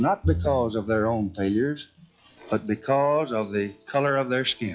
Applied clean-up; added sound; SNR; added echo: classical method log-MMSE.